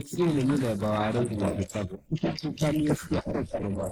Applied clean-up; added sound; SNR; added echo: neural mask model Resemble Enhance denoiser.